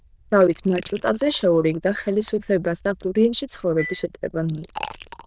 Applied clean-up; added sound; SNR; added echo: neural diffusion model UNIVERSE++.